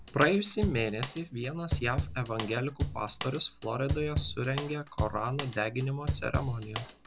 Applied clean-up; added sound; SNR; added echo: none; Drum kit; 6 dB; none.